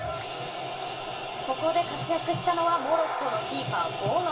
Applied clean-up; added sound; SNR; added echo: none; none; none; reverberation time 0.2 s.